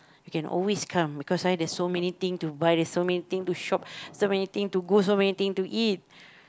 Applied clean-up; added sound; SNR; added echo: none; none; none; none.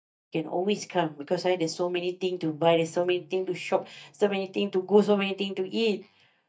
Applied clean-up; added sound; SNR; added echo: neural mask model DeepFilterNet 3.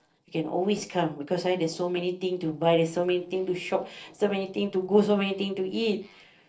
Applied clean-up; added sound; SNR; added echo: neural separator model SepFormer DNS4.